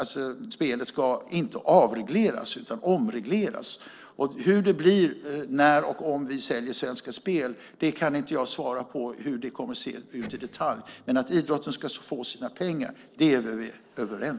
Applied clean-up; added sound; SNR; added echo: neural separator model SepFormer DNS4.